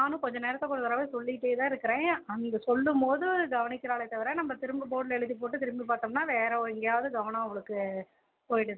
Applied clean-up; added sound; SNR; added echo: none; none; none; none.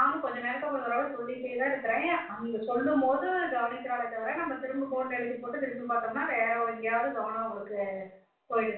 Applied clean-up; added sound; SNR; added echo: none; none; none; reverberation time 0.4 s.